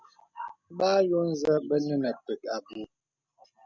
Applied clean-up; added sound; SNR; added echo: none; none; none; none.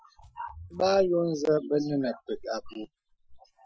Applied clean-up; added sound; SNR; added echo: classical method Wiener filter.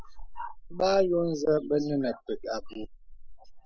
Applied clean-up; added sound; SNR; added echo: neural mask model Resemble Enhance denoiser.